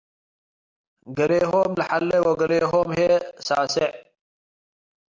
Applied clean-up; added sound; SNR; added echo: none; none; none; none.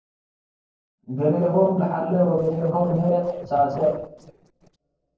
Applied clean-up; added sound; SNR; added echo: neural separator model SepFormer DNS4.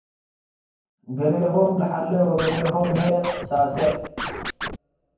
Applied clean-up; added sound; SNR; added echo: none; Scratching (performance technique); 7 dB; reverberation time 0.9 s.